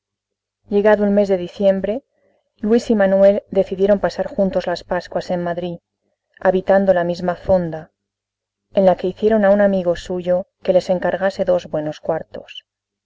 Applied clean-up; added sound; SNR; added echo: none; none; none; none.